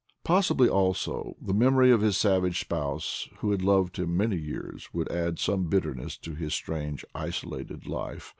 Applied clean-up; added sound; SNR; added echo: none; none; none; none.